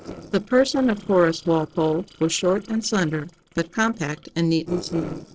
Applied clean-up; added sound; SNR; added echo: neural separator model SepFormer DNS4.